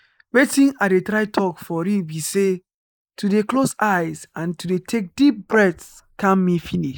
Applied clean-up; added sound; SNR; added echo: neural mask model Resemble Enhance denoiser.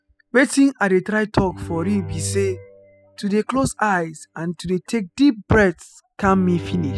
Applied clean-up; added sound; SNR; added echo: classical method spectral subtraction.